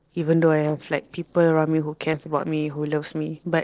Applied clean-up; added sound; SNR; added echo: neural separator model SepFormer DNS4.